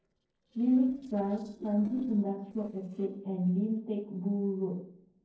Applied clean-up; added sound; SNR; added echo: neural separator model SepFormer DNS4.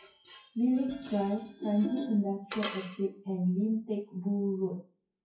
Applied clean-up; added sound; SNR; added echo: classical method WPE with log-MMSE.